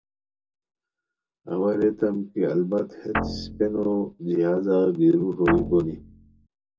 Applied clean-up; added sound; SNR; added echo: none; Guitar; 6 dB; reverberation time 0.2 s.